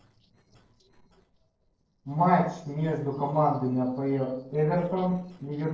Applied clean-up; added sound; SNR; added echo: neural separator model SepFormer DNS4.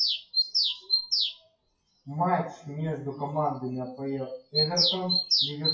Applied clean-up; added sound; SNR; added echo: classical method WPE with log-MMSE.